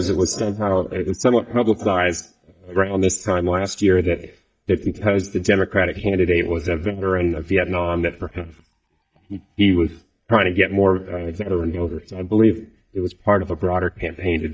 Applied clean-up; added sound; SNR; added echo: neural mask model DeepFilterNet 3.